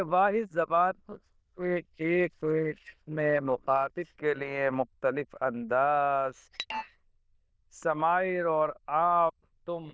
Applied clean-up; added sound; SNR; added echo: neural diffusion model UNIVERSE++.